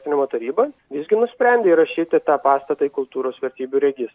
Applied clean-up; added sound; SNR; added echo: none; none; none; none.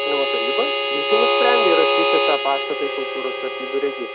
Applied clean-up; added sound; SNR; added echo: none; Harmonica; -4 dB; none.